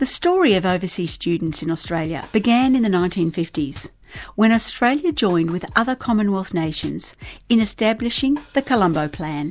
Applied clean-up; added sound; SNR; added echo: none; none; none; none.